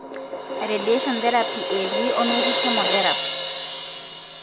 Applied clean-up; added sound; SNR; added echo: none; Crash cymbal; -1 dB; none.